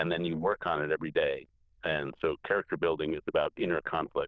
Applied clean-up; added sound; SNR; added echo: neural diffusion model UNIVERSE++.